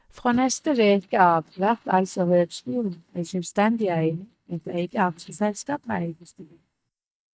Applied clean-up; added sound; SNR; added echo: neural mask model DeepFilterNet 3.